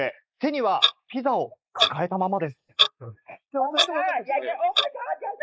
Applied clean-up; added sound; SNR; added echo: neural mask model Resemble Enhance denoiser.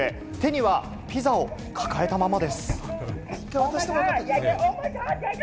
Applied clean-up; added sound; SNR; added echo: none; none; none; none.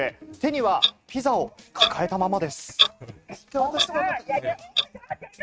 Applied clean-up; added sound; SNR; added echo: neural mask model RNNoise.